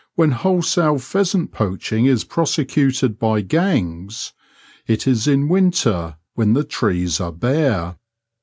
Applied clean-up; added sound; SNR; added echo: none; none; none; none.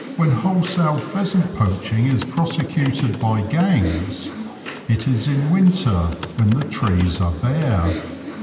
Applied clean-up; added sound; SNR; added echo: none; Computer keyboard; 12 dB; reverberation time 2.0 s.